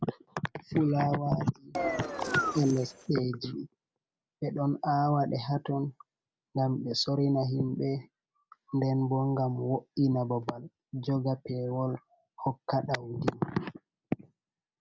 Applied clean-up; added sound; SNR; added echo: none; Engine; 2 dB; none.